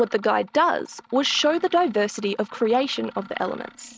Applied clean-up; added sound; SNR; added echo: neural mask model RNNoise.